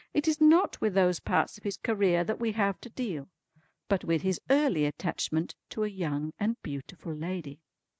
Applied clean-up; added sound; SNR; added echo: none; none; none; none.